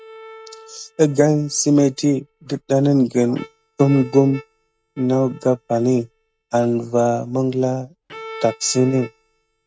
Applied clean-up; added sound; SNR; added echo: neural mask model RNNoise.